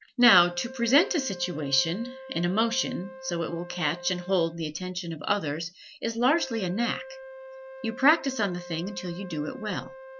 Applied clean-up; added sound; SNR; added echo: none; Wind instrument, woodwind instrument; 15 dB; none.